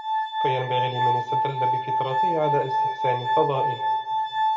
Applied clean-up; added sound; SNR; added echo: none; Glass; -5 dB; reverberation time 1.7 s.